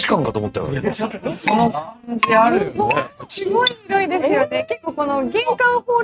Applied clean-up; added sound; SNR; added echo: neural mask model RNNoise.